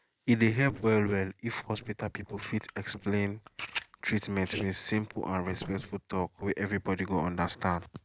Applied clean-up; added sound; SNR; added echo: neural separator model SepFormer DNS4.